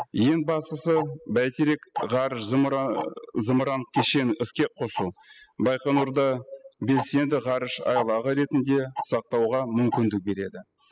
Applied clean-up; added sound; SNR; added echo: classical method spectral subtraction.